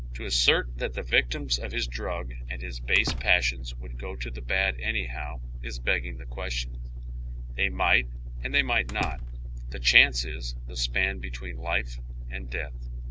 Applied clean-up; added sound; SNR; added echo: none; Slam; 12 dB; none.